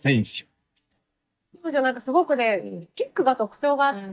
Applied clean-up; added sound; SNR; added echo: neural mask model DeepFilterNet 3.